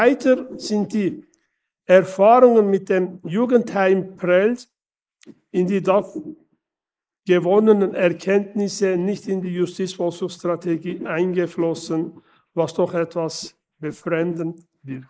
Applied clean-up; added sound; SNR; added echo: neural mask model Resemble Enhance denoiser.